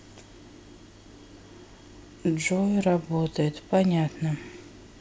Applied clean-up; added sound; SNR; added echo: none; none; none; none.